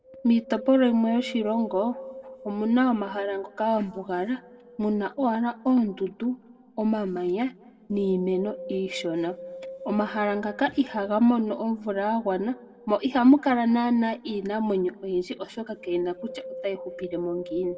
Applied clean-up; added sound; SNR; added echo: none; Wind; 18 dB; reverberation time 1.5 s.